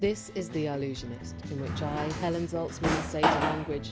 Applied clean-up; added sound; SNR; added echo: none; Drawer open or close; -1 dB; none.